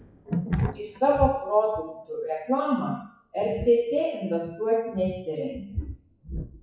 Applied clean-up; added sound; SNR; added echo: classical method WPE with log-MMSE.